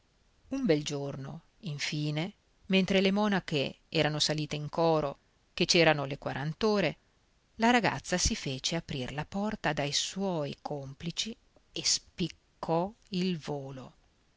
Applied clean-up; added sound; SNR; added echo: none; none; none; none.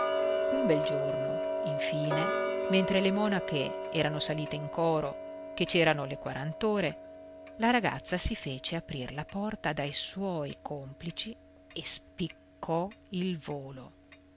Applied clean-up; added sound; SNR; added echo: none; Tick-tock; 4 dB; none.